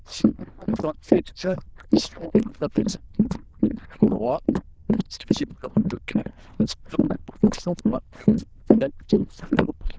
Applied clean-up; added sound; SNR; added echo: neural diffusion model UNIVERSE++.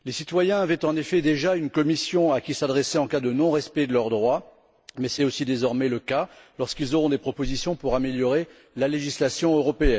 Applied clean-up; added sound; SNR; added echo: none; none; none; none.